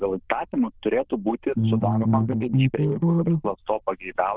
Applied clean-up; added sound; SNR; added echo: neural diffusion model UNIVERSE++.